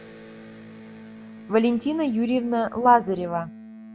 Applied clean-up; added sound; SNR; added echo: none; Electric guitar; 18 dB; none.